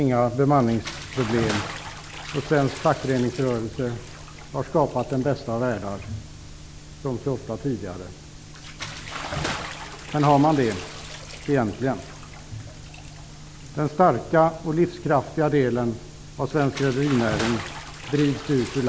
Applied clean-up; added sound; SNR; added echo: none; Bathtub (filling or washing) / Splash, splatter; 13 dB; none.